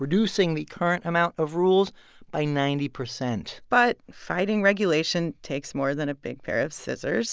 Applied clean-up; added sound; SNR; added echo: none; none; none; none.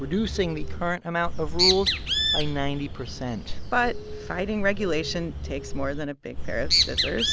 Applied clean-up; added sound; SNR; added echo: none; Bird; -1 dB; none.